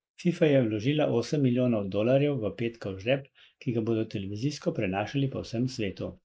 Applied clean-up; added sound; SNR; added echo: neural mask model Resemble Enhance denoiser.